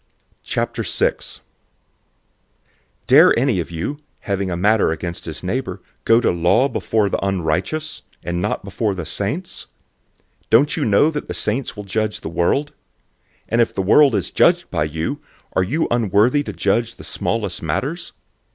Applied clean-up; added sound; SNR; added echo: none; none; none; none.